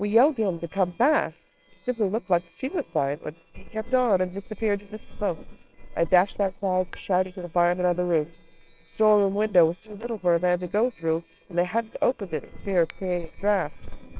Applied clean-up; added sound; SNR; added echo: neural separator model SepFormer WHAMR!.